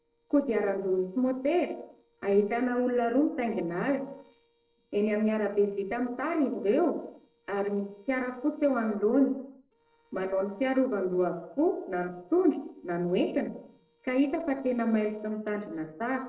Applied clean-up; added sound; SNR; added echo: neural separator model SepFormer DNS4.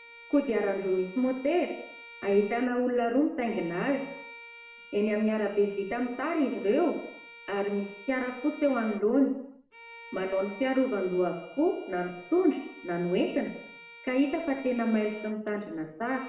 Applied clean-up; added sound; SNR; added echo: none; Bowed string instrument; 20 dB; reverberation time 0.7 s.